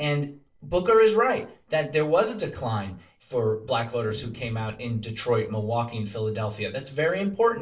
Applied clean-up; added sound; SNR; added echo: neural separator model SepFormer DNS4.